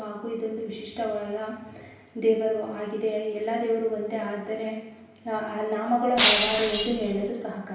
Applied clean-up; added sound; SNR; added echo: none; Shatter; -3 dB; reverberation time 0.9 s.